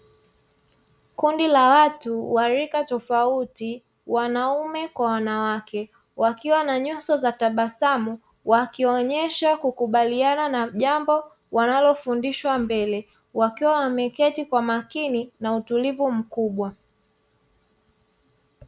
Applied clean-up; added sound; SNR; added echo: none; none; none; none.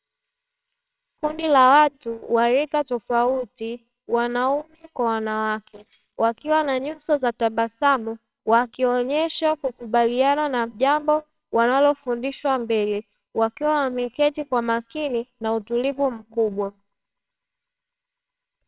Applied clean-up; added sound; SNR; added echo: neural separator model SepFormer WHAMR!.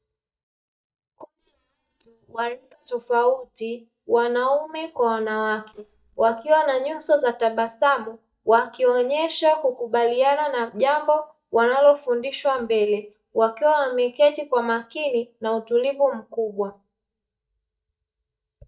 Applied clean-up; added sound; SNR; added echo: neural mask model DeepFilterNet 3.